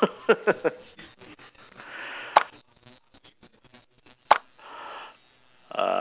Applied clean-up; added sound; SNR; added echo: none; Clapping; -2 dB; none.